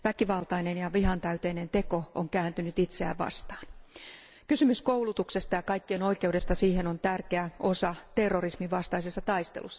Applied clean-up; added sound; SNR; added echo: none; none; none; none.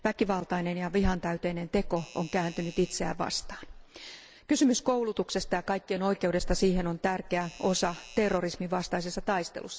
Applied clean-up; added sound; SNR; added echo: none; Doorbell; 20 dB; none.